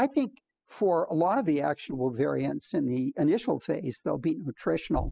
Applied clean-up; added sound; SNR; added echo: classical method spectral subtraction.